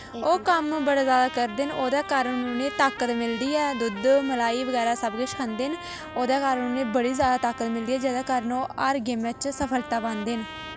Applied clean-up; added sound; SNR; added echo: none; Trumpet; 13 dB; none.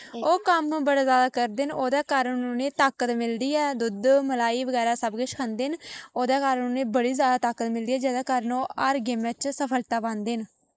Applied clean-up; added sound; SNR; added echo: neural mask model Resemble Enhance denoiser.